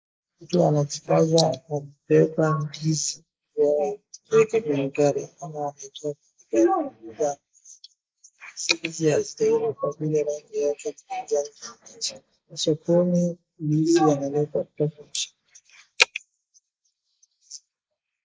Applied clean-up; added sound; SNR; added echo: neural mask model Resemble Enhance denoiser.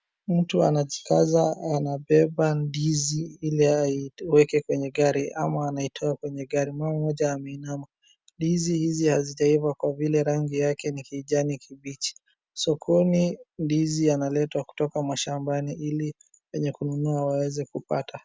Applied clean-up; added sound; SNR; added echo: none; none; none; none.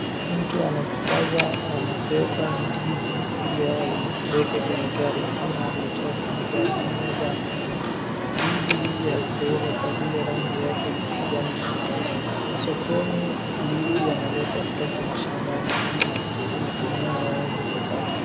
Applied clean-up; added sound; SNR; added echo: none; Alarm; -3 dB; none.